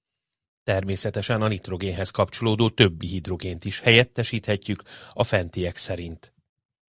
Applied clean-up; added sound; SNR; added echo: none; none; none; none.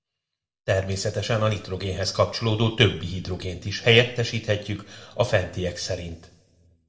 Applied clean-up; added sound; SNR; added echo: none; none; none; reverberation time 1.0 s.